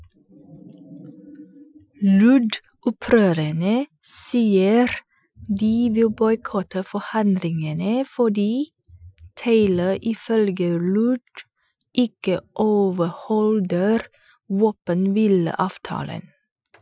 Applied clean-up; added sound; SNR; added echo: classical method Wiener filter.